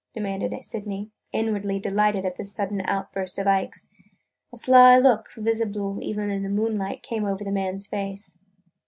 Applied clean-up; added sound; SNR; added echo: none; none; none; none.